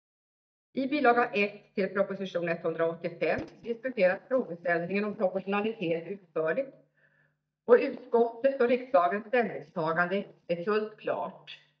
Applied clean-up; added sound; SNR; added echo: neural mask model DeepFilterNet 3.